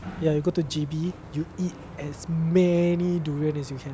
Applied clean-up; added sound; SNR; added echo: none; Sliding door; 16 dB; none.